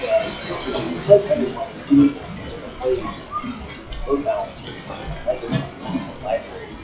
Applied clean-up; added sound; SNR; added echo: classical method log-MMSE.